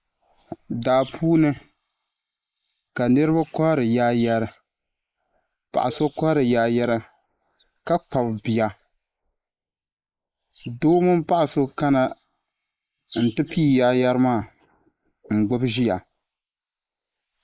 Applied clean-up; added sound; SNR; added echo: neural mask model Resemble Enhance denoiser.